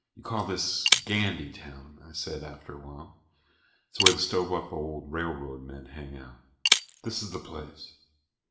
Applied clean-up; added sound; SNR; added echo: none; Shatter; -3 dB; reverberation time 0.6 s.